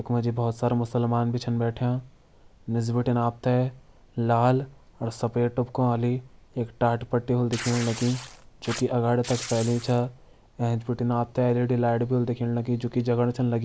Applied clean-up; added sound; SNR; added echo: none; Tearing; 13 dB; none.